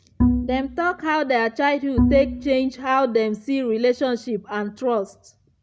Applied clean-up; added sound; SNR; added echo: none; Bowed string instrument; 2 dB; none.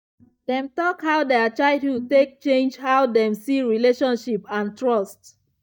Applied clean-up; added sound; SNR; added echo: neural mask model DeepFilterNet 3.